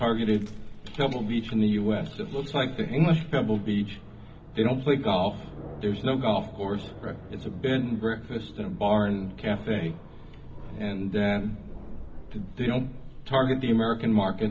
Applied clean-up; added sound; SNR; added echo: none; Aircraft; 13 dB; reverberation time 0.4 s.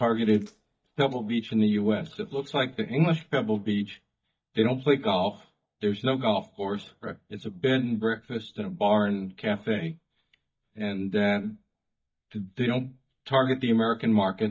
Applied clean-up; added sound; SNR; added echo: neural mask model DeepFilterNet 3.